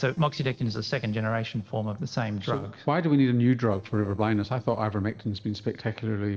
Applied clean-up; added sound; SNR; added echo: neural separator model SepFormer DNS4.